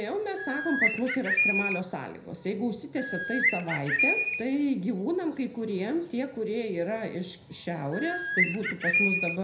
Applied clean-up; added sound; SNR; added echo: none; Bird; -3 dB; reverberation time 0.5 s.